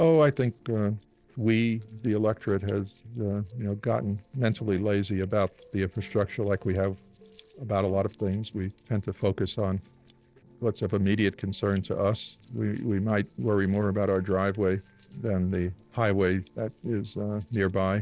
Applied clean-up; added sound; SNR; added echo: neural separator model SepFormer DNS4.